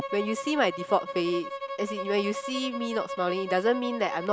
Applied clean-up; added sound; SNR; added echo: none; Bowed string instrument; 8 dB; none.